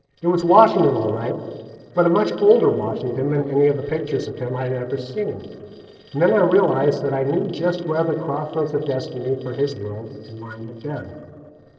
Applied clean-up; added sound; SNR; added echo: neural separator model SepFormer DNS4.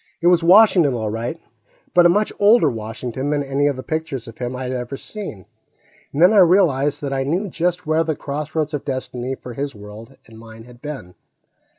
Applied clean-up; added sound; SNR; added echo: none; none; none; none.